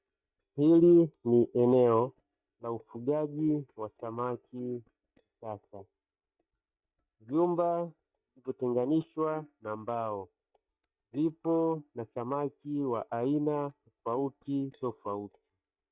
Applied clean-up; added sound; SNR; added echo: neural mask model DeepFilterNet 3.